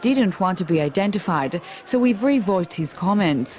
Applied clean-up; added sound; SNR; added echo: none; none; none; none.